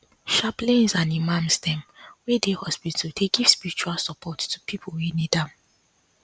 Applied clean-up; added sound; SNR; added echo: none; none; none; none.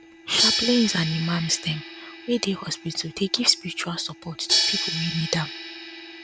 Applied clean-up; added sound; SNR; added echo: none; Crash cymbal; 3 dB; none.